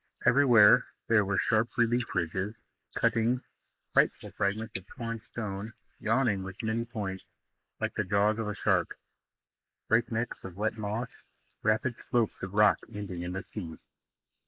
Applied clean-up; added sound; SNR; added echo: neural mask model Resemble Enhance denoiser.